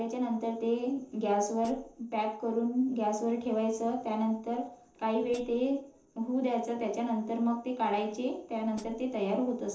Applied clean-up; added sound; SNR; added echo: neural separator model SepFormer DNS4.